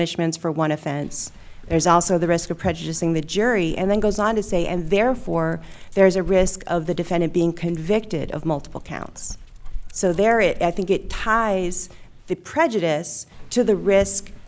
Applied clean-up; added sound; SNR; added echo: none; Dog; 12 dB; none.